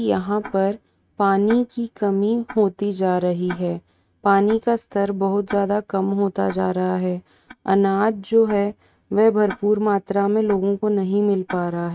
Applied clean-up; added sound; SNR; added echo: neural mask model RNNoise.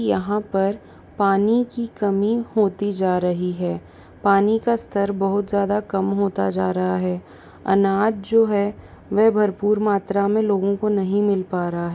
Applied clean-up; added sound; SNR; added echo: none; none; none; none.